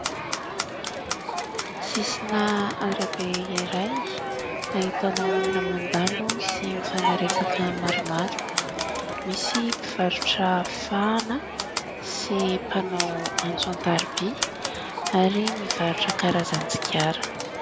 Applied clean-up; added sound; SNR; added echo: none; Crowd + Typewriter; 1 dB; none.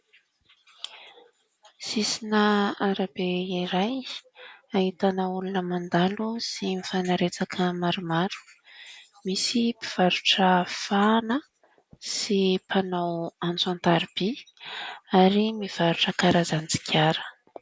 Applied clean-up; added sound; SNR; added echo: none; none; none; none.